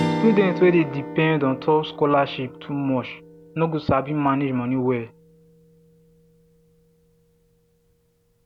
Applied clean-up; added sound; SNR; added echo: none; Strum; 10 dB; none.